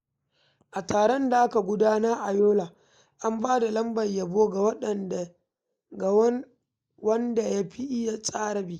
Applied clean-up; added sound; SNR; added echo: neural mask model Resemble Enhance denoiser.